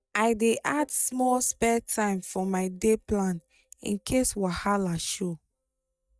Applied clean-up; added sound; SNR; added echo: neural mask model DeepFilterNet 3.